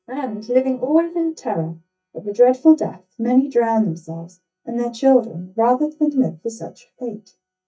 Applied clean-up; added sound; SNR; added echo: neural mask model DeepFilterNet 3.